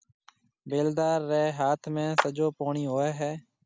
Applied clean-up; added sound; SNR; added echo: none; Clapping; 6 dB; none.